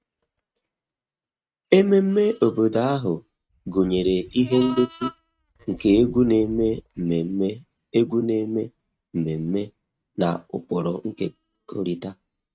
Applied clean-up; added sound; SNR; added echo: neural mask model RNNoise.